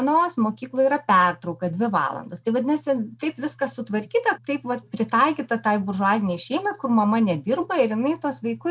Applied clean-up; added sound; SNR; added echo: none; none; none; none.